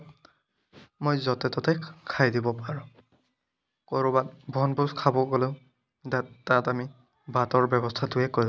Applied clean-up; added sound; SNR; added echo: none; none; none; none.